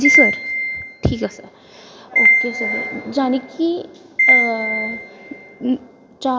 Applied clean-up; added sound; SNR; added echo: none; Piano; -4 dB; none.